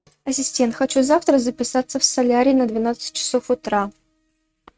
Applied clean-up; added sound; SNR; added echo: neural mask model RNNoise.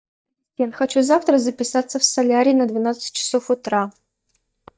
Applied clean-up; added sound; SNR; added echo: neural mask model DeepFilterNet 3.